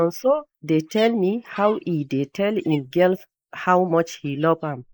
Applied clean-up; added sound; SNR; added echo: neural mask model Resemble Enhance denoiser.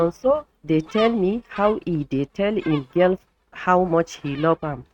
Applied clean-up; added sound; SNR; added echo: neural mask model RNNoise.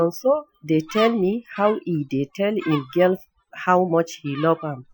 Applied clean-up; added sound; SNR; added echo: classical method Wiener filter.